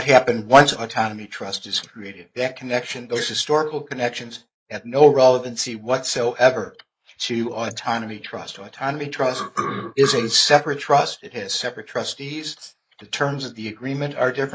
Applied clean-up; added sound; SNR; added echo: neural mask model Resemble Enhance denoiser.